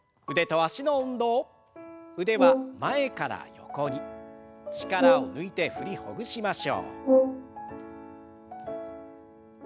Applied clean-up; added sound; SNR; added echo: none; Brass instrument; -3 dB; none.